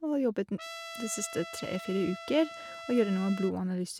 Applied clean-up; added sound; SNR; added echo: none; Trumpet; 13 dB; none.